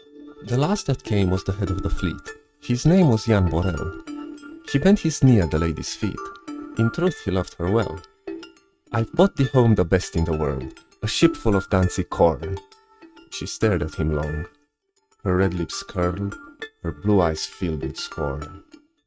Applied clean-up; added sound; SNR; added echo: neural mask model RNNoise.